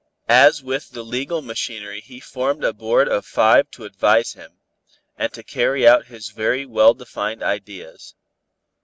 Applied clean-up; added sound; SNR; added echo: none; none; none; none.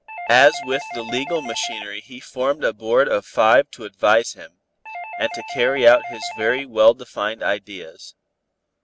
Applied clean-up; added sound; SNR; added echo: none; Doorbell; 13 dB; none.